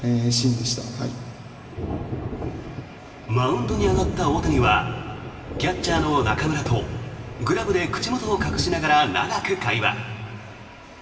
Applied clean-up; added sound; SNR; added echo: none; Thunder; 7 dB; reverberation time 2.3 s.